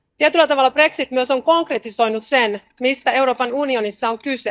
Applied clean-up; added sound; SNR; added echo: neural mask model DeepFilterNet 3.